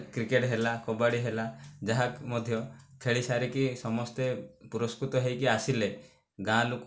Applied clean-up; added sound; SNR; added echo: none; none; none; none.